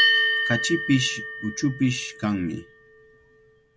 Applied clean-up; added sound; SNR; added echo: none; Bell; 0 dB; none.